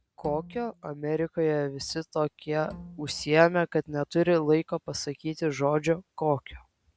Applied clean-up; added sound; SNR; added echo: none; Bowed string instrument; 20 dB; none.